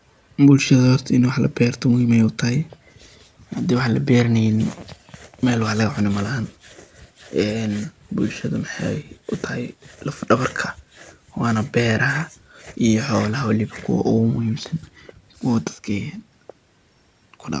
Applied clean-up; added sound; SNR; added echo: none; none; none; none.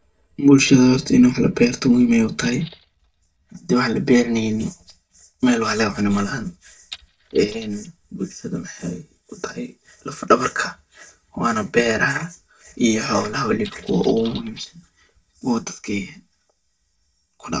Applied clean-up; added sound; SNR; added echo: neural mask model DeepFilterNet 3.